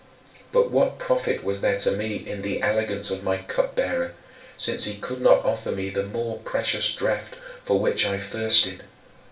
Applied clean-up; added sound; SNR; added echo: none; none; none; reverberation time 0.3 s.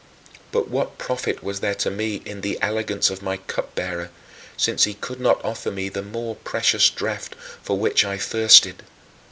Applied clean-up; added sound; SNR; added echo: none; none; none; none.